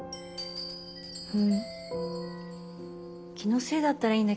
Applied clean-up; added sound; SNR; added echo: none; Glass; 14 dB; none.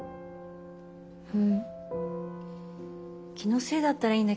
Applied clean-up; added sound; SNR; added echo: none; none; none; none.